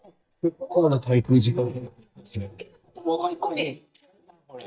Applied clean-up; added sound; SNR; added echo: neural mask model DeepFilterNet 3.